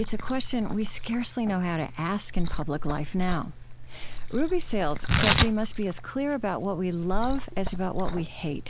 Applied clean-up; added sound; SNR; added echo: none; Tearing + Liquid; -1 dB; none.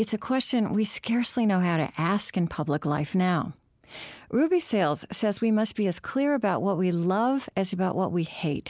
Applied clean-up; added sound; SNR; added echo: none; none; none; none.